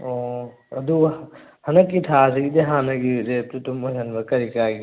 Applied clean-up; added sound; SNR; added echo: none; none; none; none.